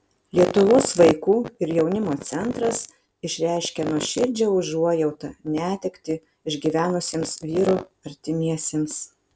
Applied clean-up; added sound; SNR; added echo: none; none; none; none.